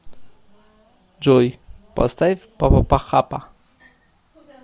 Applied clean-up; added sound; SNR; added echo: none; none; none; none.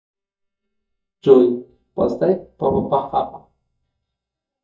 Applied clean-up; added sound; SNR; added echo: neural mask model DeepFilterNet 3.